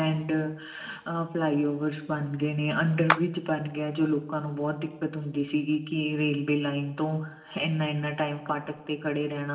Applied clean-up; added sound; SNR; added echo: none; Clapping; 4 dB; reverberation time 1.1 s.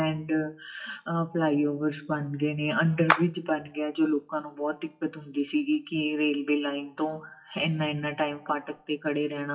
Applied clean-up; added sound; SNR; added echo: classical method WPE with log-MMSE.